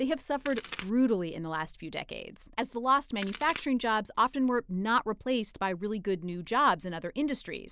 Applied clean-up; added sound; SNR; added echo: none; Crack; 9 dB; none.